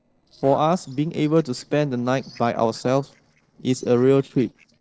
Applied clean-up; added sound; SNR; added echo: neural separator model SepFormer DNS4.